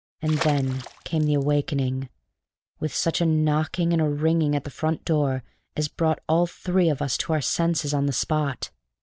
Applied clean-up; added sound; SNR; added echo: none; Water / Splash, splatter; 12 dB; none.